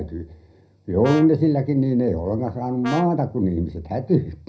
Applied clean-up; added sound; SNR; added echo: none; Brass instrument; 11 dB; reverberation time 0.3 s.